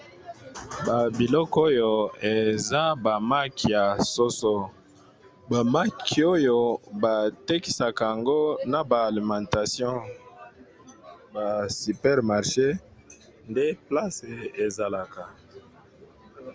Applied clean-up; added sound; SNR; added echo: none; none; none; none.